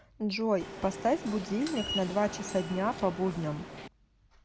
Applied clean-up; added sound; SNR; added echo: none; Subway, metro, underground; 9 dB; none.